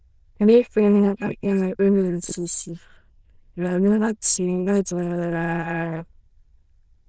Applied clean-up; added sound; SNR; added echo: neural diffusion model UNIVERSE++.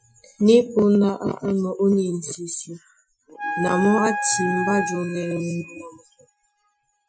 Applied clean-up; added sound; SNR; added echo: classical method Wiener filter.